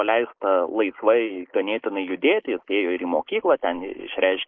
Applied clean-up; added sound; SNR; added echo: neural mask model Resemble Enhance denoiser.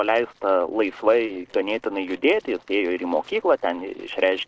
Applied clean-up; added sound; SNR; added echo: neural separator model SepFormer DNS4.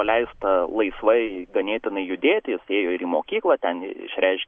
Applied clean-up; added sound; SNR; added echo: none; none; none; none.